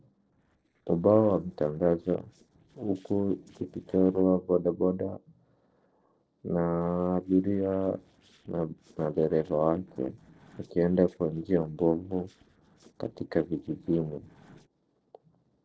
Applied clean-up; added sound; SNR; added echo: neural separator model SepFormer DNS4.